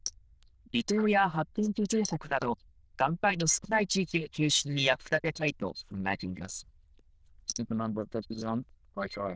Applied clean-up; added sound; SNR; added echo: neural diffusion model UNIVERSE++.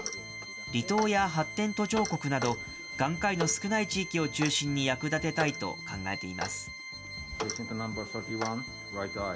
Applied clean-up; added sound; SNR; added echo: none; Clock + Organ; 8 dB; none.